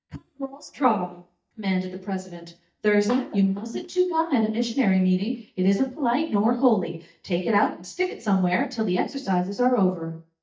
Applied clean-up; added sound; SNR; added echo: neural mask model DeepFilterNet 3.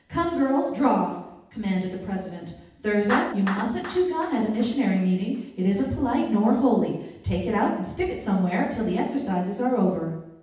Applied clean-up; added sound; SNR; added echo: none; Clapping; 17 dB; reverberation time 0.9 s.